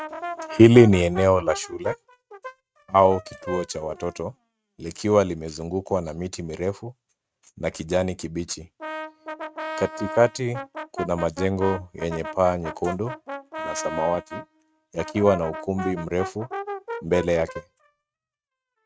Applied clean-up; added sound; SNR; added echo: neural mask model RNNoise.